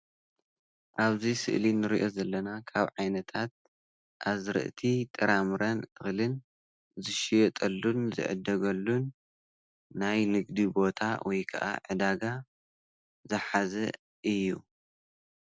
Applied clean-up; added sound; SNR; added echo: none; none; none; none.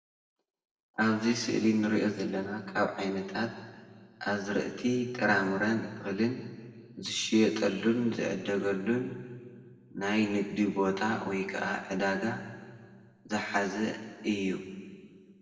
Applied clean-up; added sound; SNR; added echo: none; none; none; reverberation time 1.6 s.